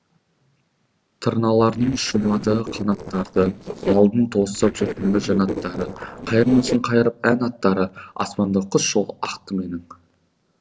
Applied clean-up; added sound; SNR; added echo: neural separator model SepFormer DNS4.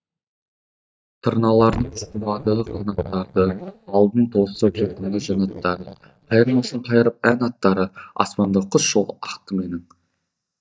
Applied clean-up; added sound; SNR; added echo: neural mask model DeepFilterNet 3.